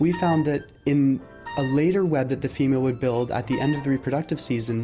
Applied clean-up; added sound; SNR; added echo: none; Wind instrument, woodwind instrument; 15 dB; none.